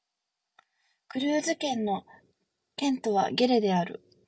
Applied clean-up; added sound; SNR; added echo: none; none; none; none.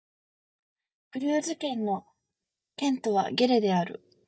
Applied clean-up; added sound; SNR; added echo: neural mask model DeepFilterNet 3.